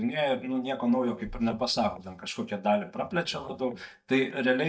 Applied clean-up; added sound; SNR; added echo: neural mask model DeepFilterNet 3.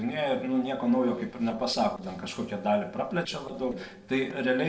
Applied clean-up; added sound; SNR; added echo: neural separator model SepFormer DNS4.